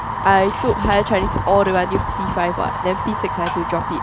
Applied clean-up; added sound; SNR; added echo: none; Writing + Fire; 3 dB; none.